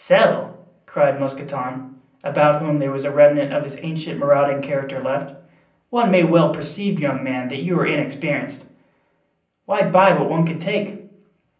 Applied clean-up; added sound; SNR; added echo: none; none; none; reverberation time 0.6 s.